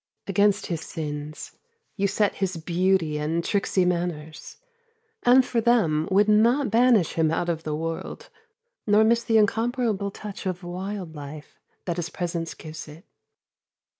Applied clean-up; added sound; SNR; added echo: none; none; none; none.